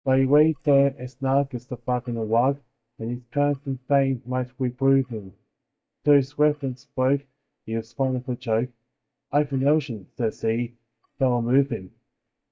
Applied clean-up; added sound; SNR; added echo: neural mask model DeepFilterNet 3.